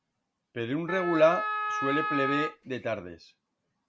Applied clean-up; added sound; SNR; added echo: none; Wind instrument, woodwind instrument; 2 dB; none.